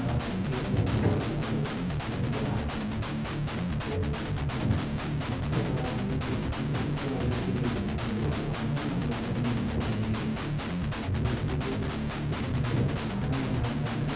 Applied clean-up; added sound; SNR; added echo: none; Guitar; -2 dB; reverberation time 1.1 s.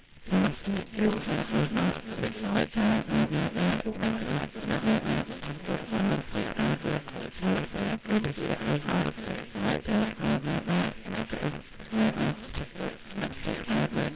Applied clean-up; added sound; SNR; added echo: neural separator model SepFormer WHAMR!.